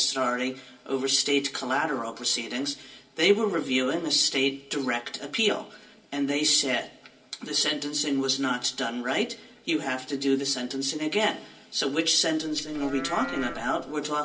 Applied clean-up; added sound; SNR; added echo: none; Livestock, farm animals, working animals; 11 dB; reverberation time 0.3 s.